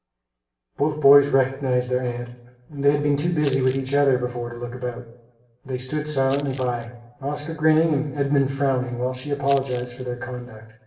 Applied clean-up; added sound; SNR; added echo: none; Crumpling, crinkling; 17 dB; reverberation time 0.8 s.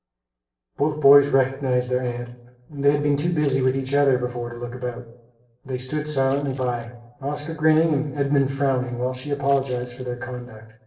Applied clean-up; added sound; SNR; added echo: neural separator model SepFormer DNS4.